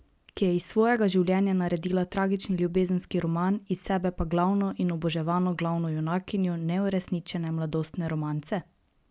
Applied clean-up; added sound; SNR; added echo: none; none; none; none.